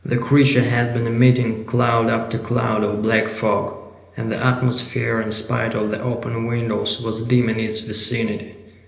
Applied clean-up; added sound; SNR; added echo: none; none; none; reverberation time 1.0 s.